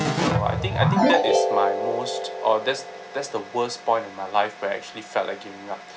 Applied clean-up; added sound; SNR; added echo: none; Keyboard (musical); -1 dB; none.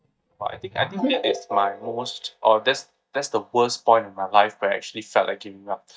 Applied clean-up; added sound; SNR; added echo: neural mask model DeepFilterNet 3.